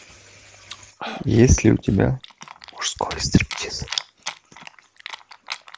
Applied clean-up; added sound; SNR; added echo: none; Chewing, mastication; 14 dB; none.